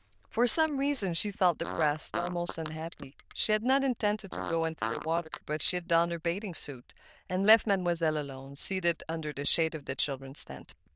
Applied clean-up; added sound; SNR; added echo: neural diffusion model UNIVERSE++.